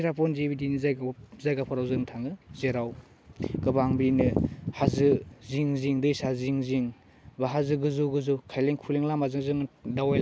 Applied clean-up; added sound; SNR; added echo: none; none; none; none.